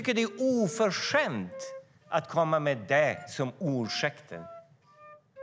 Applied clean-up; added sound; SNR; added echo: none; Wind instrument, woodwind instrument; 19 dB; none.